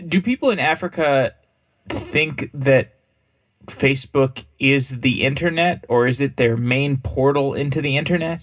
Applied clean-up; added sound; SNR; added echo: none; none; none; reverberation time 0.2 s.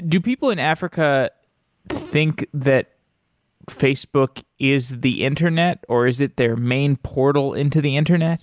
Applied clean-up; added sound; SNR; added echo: none; none; none; none.